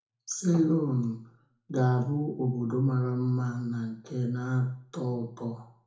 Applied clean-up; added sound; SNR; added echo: none; none; none; reverberation time 0.6 s.